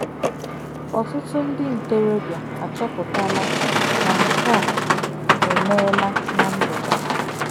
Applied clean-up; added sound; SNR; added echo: none; Boat, Water vehicle; -3 dB; none.